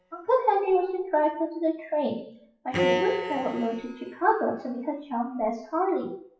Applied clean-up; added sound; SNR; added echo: classical method WPE with log-MMSE.